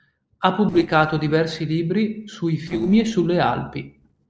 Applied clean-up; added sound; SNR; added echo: neural separator model SepFormer DNS4.